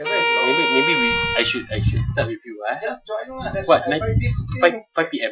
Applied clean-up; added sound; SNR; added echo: classical method Wiener filter.